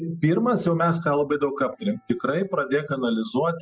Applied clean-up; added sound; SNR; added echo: classical method spectral subtraction.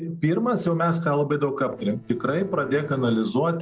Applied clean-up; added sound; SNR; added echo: neural separator model SepFormer DNS4.